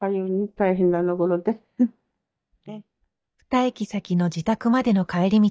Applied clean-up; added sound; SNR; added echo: neural mask model DeepFilterNet 3.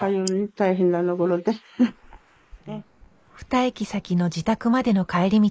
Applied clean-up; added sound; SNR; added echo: neural mask model Resemble Enhance denoiser.